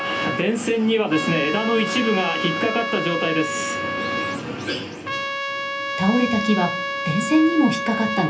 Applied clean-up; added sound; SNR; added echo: none; Trumpet; 5 dB; reverberation time 0.3 s.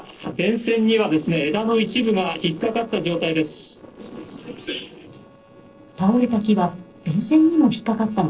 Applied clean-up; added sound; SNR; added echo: neural separator model SepFormer DNS4.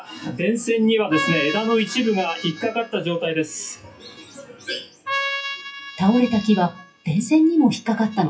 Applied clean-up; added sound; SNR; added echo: classical method WPE with log-MMSE.